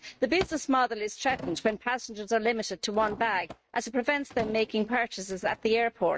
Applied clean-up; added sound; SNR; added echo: neural mask model RNNoise.